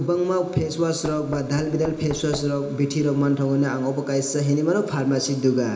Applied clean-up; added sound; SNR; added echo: none; Knock; 17 dB; reverberation time 0.8 s.